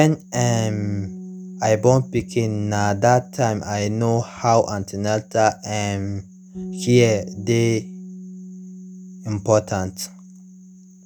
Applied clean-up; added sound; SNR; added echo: none; Bass guitar; 15 dB; none.